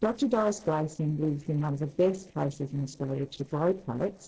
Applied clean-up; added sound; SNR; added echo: neural separator model SepFormer DNS4.